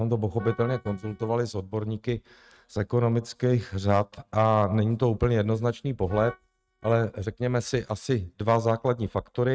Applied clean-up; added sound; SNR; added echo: neural mask model RNNoise.